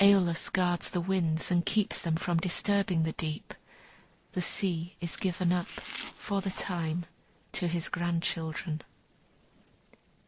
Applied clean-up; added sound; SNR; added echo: neural separator model SepFormer DNS4.